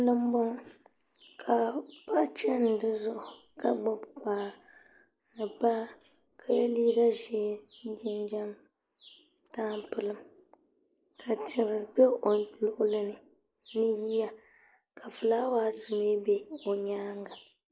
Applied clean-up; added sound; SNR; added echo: neural mask model Resemble Enhance denoiser.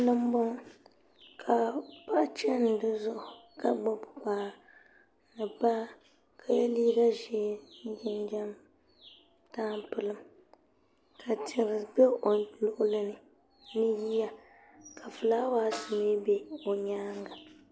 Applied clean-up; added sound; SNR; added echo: none; Snare drum; 16 dB; none.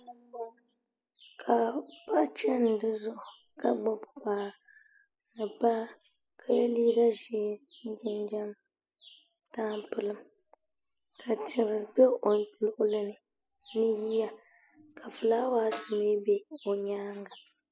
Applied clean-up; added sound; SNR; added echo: classical method spectral subtraction.